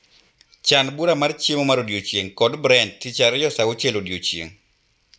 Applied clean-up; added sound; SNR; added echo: none; none; none; none.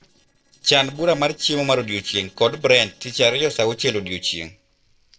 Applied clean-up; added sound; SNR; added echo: neural separator model SepFormer DNS4.